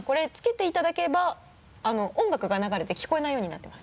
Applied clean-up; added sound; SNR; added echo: none; none; none; none.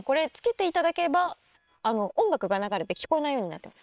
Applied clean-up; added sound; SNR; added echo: neural separator model SepFormer WHAM!.